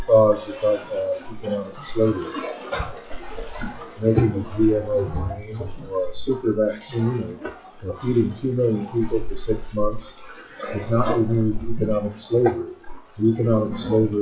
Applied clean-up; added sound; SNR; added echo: classical method WPE with log-MMSE.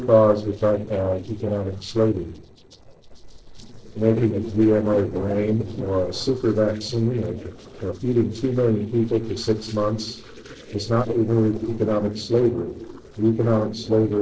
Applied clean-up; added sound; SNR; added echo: neural separator model SepFormer DNS4.